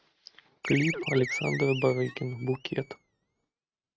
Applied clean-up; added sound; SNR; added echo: neural mask model RNNoise.